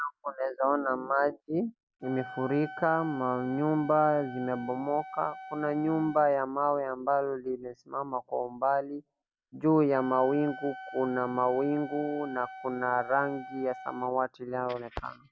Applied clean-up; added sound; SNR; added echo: none; Wind instrument, woodwind instrument; 16 dB; none.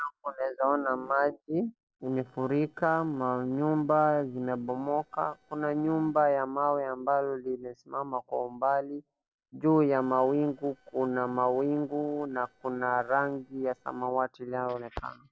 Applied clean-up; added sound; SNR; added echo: neural separator model SepFormer DNS4.